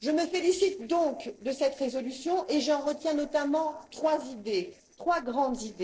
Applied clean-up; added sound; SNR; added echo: neural separator model SepFormer DNS4.